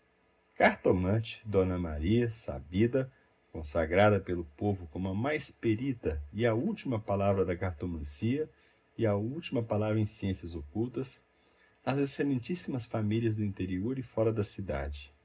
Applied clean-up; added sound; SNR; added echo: none; none; none; reverberation time 0.2 s.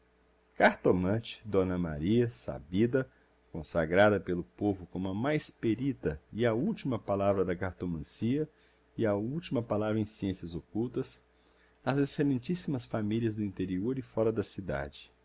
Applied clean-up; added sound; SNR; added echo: none; none; none; none.